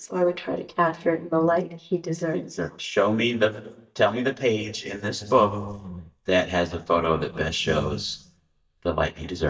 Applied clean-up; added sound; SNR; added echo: neural mask model DeepFilterNet 3.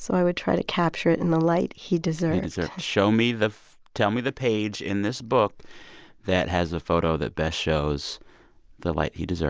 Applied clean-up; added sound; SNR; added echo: none; none; none; none.